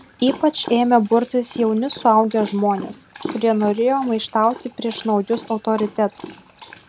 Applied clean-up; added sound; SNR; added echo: none; Dog; 17 dB; none.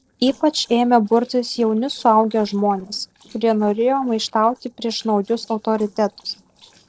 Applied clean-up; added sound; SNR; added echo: neural separator model SepFormer DNS4.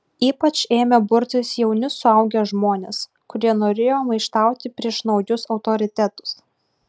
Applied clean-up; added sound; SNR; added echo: none; none; none; none.